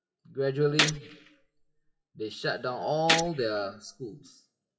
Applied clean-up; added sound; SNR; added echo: classical method WPE with log-MMSE.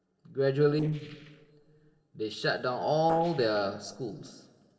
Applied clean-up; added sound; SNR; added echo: neural separator model SepFormer DNS4.